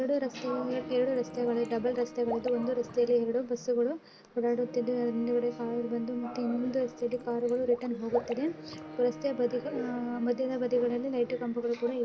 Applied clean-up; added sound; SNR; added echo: none; Bowed string instrument + Water / Liquid; 15 dB; none.